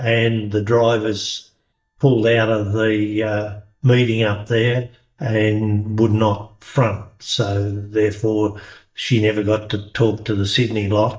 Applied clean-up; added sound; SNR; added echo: neural mask model DeepFilterNet 3.